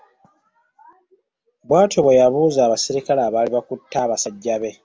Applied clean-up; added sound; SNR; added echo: none; none; none; none.